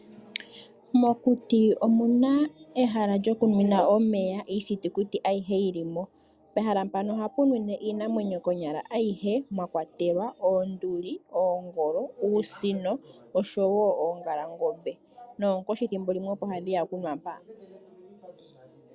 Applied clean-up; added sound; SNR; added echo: none; none; none; none.